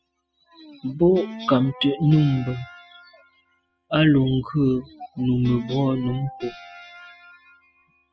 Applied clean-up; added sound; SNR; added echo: classical method spectral subtraction.